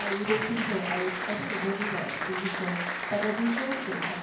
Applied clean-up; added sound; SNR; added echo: none; Applause; 1 dB; reverberation time 0.9 s.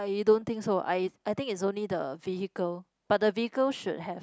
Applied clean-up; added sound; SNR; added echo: none; none; none; none.